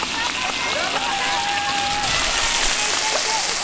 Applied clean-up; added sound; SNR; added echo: none; Frying (food); -2 dB; none.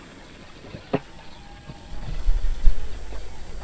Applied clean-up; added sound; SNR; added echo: neural mask model DeepFilterNet 3.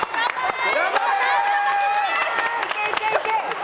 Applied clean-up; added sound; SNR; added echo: none; none; none; none.